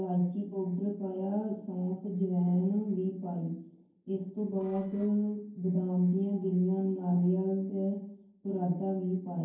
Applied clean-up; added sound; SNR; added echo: neural separator model SepFormer DNS4.